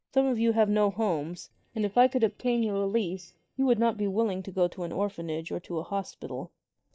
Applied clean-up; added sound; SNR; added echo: neural mask model DeepFilterNet 3.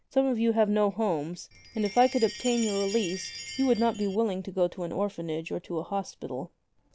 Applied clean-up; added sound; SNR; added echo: none; Chime; 14 dB; none.